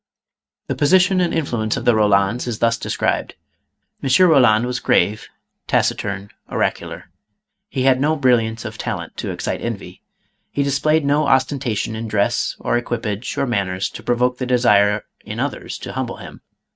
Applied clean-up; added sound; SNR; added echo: neural mask model RNNoise.